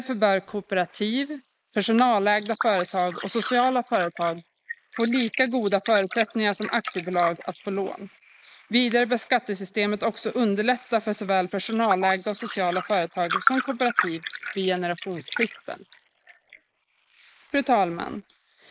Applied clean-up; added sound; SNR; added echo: neural mask model Resemble Enhance denoiser.